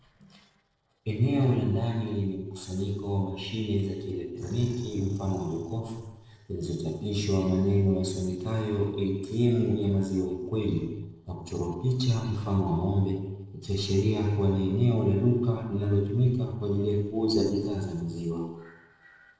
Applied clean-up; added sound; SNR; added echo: neural separator model SepFormer DNS4.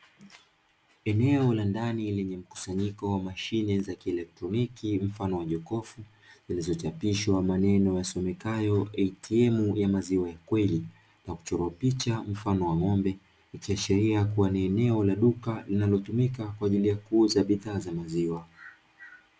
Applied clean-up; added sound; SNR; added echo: none; none; none; none.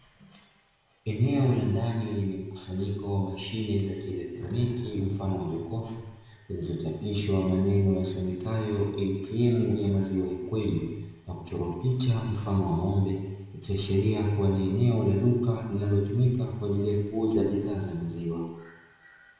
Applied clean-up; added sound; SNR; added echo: none; Animal; 15 dB; reverberation time 1.2 s.